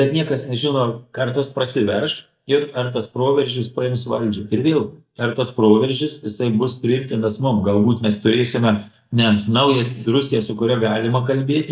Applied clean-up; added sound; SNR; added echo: neural mask model DeepFilterNet 3.